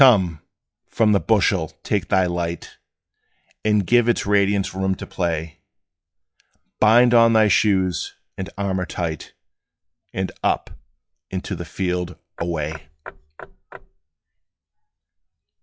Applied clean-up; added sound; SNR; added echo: classical method log-MMSE.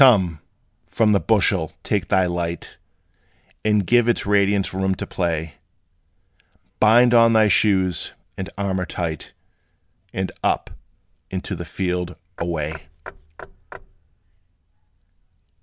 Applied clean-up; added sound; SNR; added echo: none; Knock / Wood; 18 dB; none.